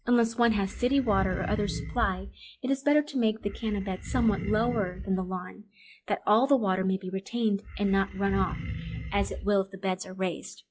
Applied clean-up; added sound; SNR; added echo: classical method log-MMSE.